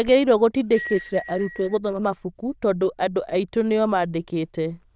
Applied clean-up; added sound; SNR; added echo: neural diffusion model UNIVERSE++.